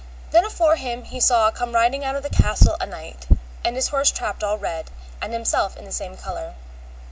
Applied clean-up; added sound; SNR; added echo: none; none; none; none.